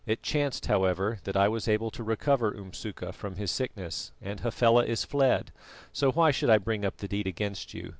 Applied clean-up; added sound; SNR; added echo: none; none; none; none.